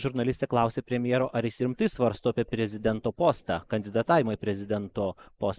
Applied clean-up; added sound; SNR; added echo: neural mask model Resemble Enhance denoiser.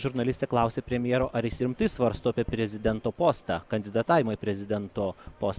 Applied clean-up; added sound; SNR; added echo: none; Tap; 18 dB; none.